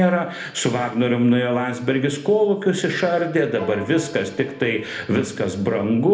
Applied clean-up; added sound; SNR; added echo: none; Piano; 20 dB; reverberation time 0.7 s.